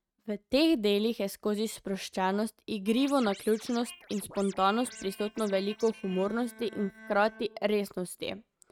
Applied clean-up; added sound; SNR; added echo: neural mask model RNNoise.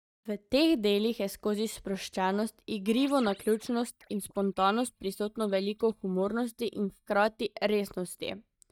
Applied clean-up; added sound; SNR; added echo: neural mask model DeepFilterNet 3.